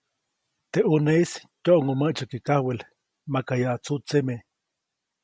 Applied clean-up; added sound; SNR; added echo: none; none; none; none.